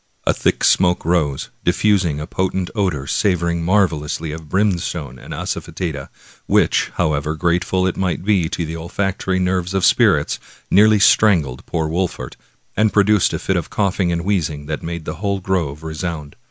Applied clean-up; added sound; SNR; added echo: none; none; none; none.